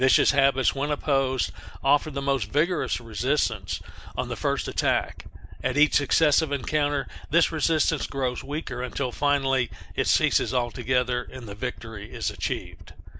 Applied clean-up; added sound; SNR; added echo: neural mask model Resemble Enhance denoiser.